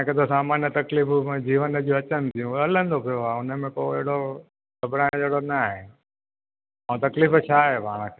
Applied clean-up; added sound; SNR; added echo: none; none; none; none.